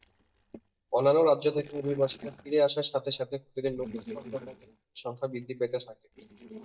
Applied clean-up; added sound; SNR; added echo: neural mask model DeepFilterNet 3.